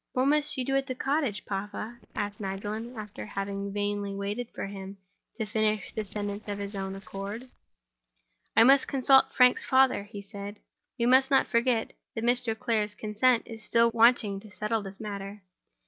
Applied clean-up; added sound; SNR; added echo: neural separator model SepFormer DNS4.